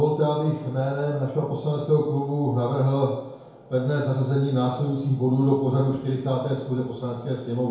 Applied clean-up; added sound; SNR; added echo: none; none; none; reverberation time 0.9 s.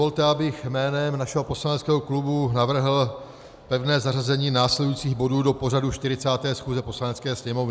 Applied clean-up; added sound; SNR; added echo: none; none; none; none.